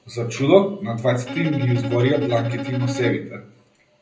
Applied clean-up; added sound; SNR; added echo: none; Bowed string instrument; 9 dB; reverberation time 0.5 s.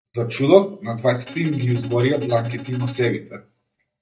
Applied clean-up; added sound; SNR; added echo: neural mask model DeepFilterNet 3.